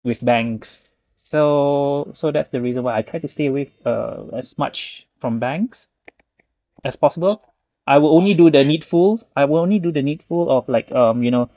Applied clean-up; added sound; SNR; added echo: neural mask model DeepFilterNet 3.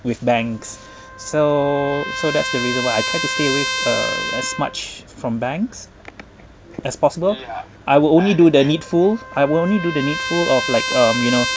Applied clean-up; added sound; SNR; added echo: none; Trumpet; 8 dB; none.